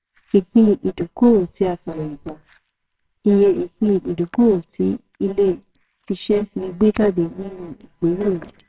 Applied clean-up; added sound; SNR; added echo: neural separator model SepFormer WHAMR!.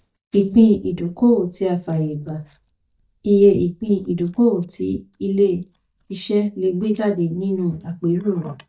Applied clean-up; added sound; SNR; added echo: neural mask model DeepFilterNet 3.